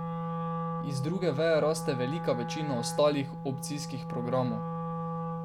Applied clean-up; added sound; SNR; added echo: none; Wind instrument, woodwind instrument; 3 dB; none.